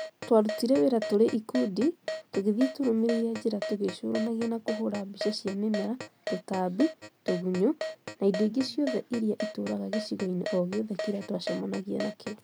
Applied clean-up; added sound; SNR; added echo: none; Keyboard (musical); 10 dB; none.